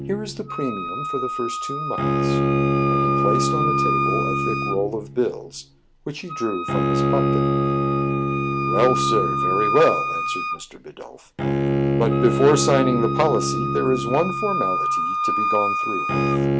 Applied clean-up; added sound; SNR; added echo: none; Bowed string instrument + Wind instrument, woodwind instrument; -3 dB; none.